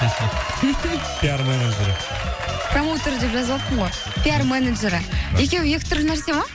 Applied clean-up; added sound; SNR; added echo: none; none; none; none.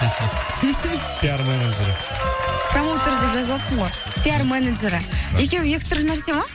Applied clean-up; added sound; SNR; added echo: none; Wind instrument, woodwind instrument; 5 dB; none.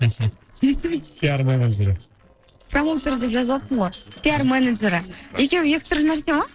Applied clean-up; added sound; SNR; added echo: neural separator model SepFormer DNS4.